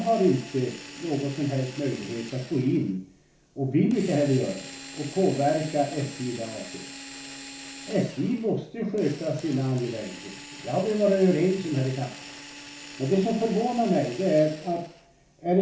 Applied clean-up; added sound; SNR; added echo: none; Drill; 16 dB; reverberation time 0.3 s.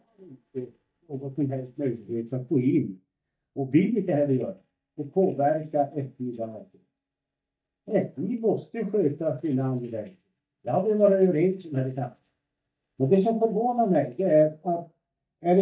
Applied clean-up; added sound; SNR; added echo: neural mask model DeepFilterNet 3.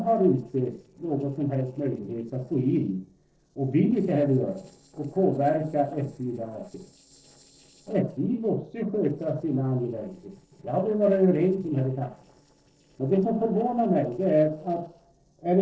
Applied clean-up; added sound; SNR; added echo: neural separator model SepFormer DNS4.